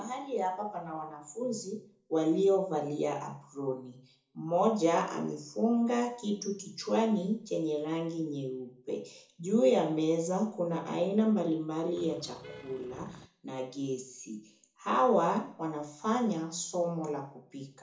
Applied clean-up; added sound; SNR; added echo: none; Vehicle horn, car horn, honking; 18 dB; reverberation time 0.7 s.